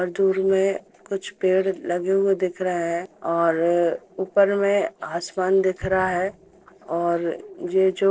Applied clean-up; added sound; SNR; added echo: neural separator model SepFormer DNS4.